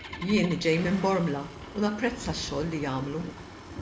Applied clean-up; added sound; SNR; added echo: none; Thunder + Engine starting; 12 dB; none.